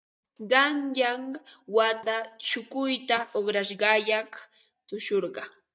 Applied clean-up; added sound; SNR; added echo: neural mask model DeepFilterNet 3.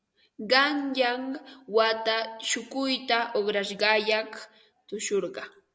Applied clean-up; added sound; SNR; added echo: none; none; none; none.